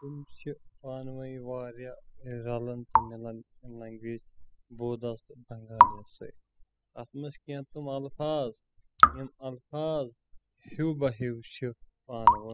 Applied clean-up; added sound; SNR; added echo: classical method spectral subtraction.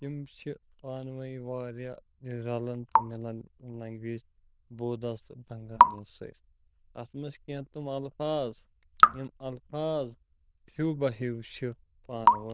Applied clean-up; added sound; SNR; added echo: neural diffusion model UNIVERSE++.